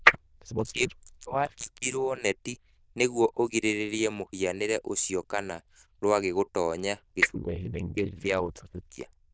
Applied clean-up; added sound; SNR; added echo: neural diffusion model UNIVERSE++.